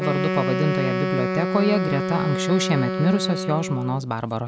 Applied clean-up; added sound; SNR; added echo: none; Wind instrument, woodwind instrument; 2 dB; none.